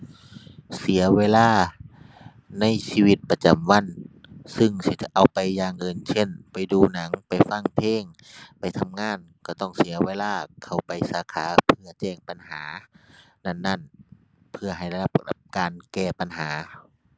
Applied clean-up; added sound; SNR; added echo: none; none; none; none.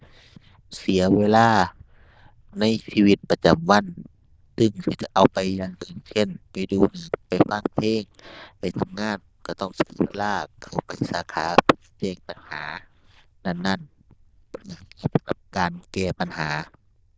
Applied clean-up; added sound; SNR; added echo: neural diffusion model UNIVERSE++.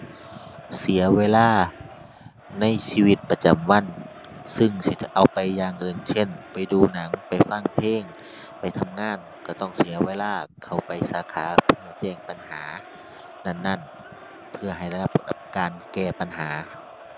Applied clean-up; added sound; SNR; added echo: none; Crowd; 19 dB; none.